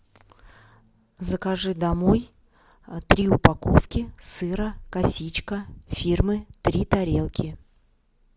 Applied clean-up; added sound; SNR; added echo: none; none; none; none.